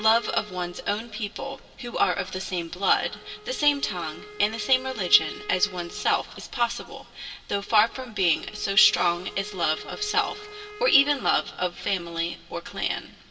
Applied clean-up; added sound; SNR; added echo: none; Wind instrument, woodwind instrument; 19 dB; reverberation time 2.9 s.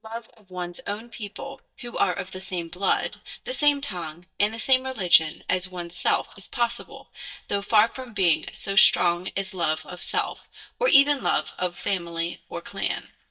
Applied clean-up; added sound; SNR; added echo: neural mask model DeepFilterNet 3.